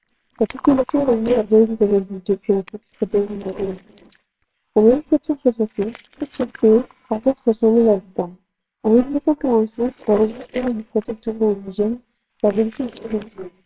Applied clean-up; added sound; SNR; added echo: neural separator model SepFormer WHAMR!.